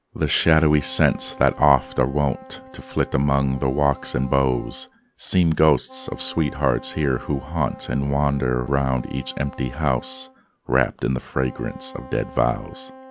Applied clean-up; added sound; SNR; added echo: none; Wind instrument, woodwind instrument; 20 dB; none.